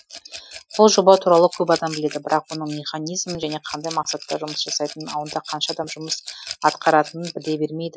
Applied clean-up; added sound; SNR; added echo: classical method Wiener filter.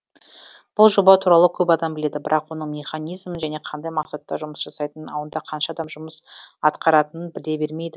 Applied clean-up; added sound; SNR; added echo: none; none; none; none.